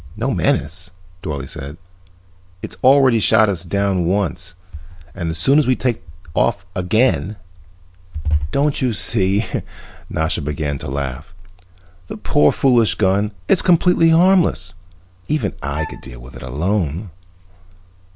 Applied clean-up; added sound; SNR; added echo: none; Wind instrument, woodwind instrument; 14 dB; none.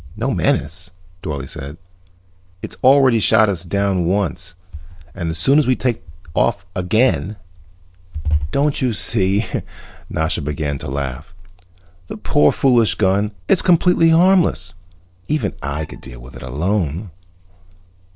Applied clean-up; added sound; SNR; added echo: neural separator model SepFormer DNS4.